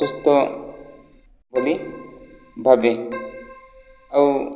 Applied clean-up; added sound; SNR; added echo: none; Keyboard (musical); 16 dB; none.